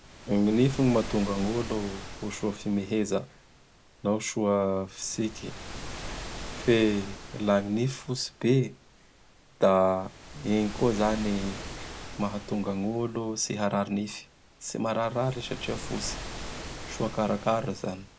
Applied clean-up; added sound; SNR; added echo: none; Waves, surf; 12 dB; none.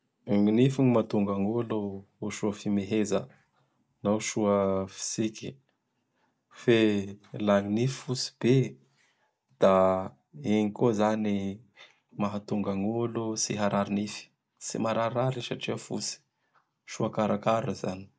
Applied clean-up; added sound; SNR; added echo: none; none; none; none.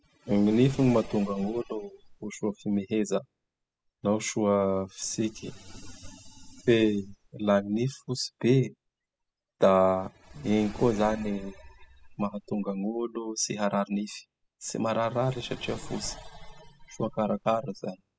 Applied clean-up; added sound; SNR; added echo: classical method spectral subtraction.